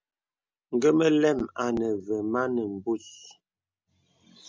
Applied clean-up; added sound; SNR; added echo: none; none; none; none.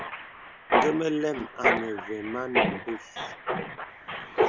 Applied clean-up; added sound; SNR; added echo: none; Mechanisms; -4 dB; none.